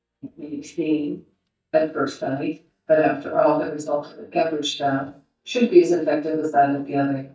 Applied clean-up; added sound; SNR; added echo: neural mask model DeepFilterNet 3.